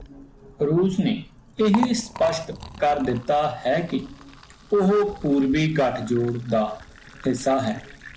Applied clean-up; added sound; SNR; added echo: none; Liquid; 17 dB; none.